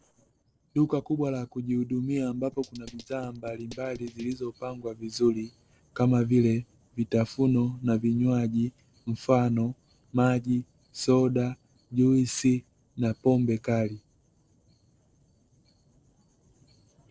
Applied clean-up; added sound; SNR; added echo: neural separator model SepFormer DNS4.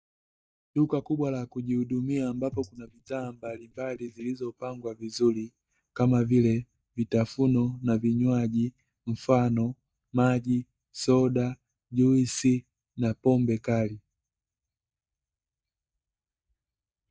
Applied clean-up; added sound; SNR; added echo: neural mask model DeepFilterNet 3.